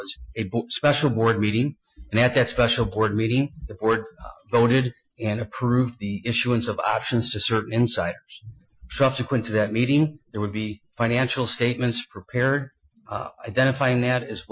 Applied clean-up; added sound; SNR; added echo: classical method Wiener filter.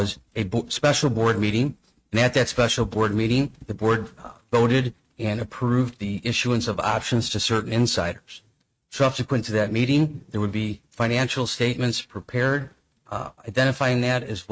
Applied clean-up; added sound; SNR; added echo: neural mask model RNNoise.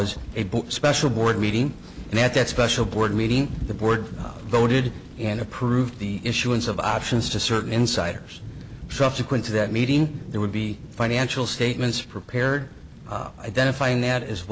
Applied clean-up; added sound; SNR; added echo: none; Thunder / Rain; 15 dB; none.